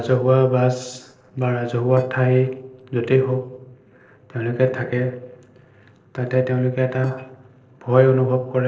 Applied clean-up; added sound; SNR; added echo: neural separator model SepFormer DNS4.